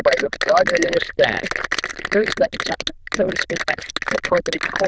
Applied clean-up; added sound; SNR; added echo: neural diffusion model UNIVERSE++.